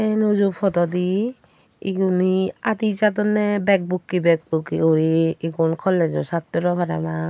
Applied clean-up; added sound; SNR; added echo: none; none; none; none.